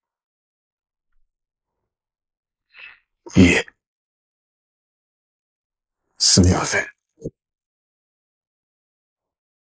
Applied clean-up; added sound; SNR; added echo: neural mask model Resemble Enhance denoiser.